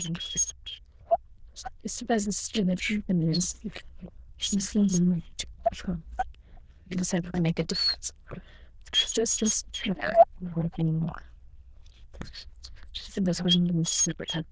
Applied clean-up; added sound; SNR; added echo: neural diffusion model UNIVERSE++.